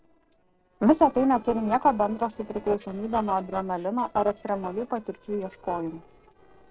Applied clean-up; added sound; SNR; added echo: neural separator model SepFormer DNS4.